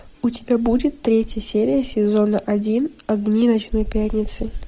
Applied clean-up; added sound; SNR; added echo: none; Insect; 12 dB; none.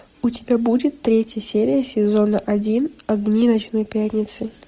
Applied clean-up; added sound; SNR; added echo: none; none; none; none.